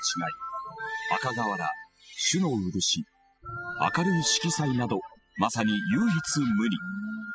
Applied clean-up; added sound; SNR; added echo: classical method spectral subtraction.